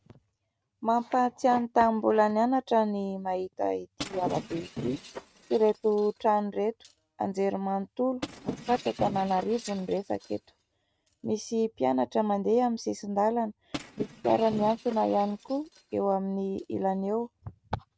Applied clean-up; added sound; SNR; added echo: neural mask model RNNoise.